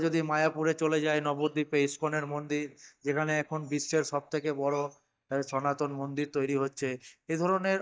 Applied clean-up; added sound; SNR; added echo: neural mask model DeepFilterNet 3.